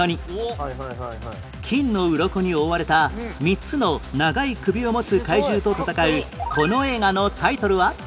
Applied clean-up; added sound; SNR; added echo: none; none; none; none.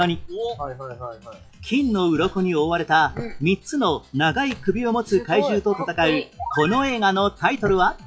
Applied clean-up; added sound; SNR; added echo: classical method log-MMSE.